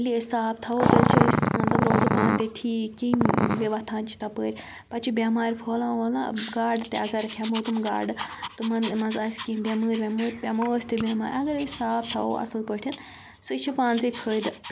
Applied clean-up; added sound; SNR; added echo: none; Growling; 2 dB; none.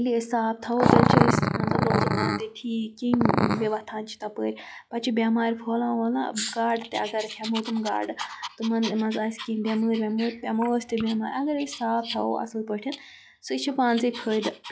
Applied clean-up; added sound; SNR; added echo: classical method log-MMSE.